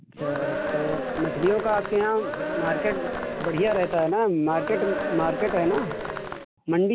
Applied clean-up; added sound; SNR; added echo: none; Cheering; 4 dB; none.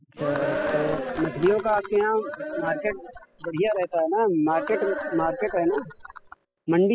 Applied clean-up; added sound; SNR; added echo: classical method spectral subtraction.